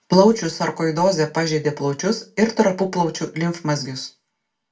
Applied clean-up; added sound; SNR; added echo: none; none; none; reverberation time 0.2 s.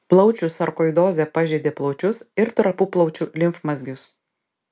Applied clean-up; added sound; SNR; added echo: none; none; none; none.